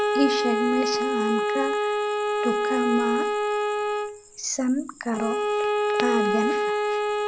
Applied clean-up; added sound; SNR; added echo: none; Bowed string instrument; -4 dB; none.